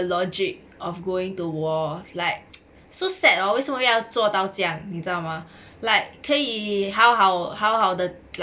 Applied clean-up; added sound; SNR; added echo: none; none; none; none.